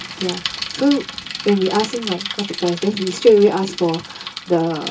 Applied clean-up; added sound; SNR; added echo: none; Bicycle; 11 dB; reverberation time 0.2 s.